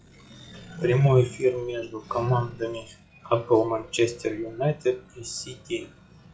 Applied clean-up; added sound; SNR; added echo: classical method log-MMSE.